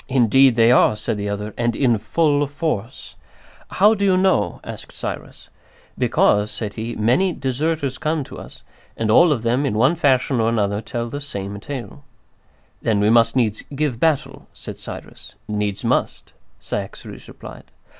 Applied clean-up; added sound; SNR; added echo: none; none; none; none.